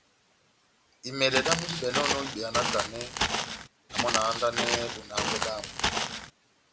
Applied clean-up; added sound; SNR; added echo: none; Walk, footsteps; -2 dB; none.